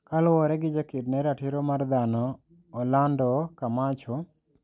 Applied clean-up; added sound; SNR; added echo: none; none; none; none.